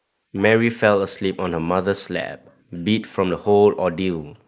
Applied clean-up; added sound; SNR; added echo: neural mask model Resemble Enhance denoiser.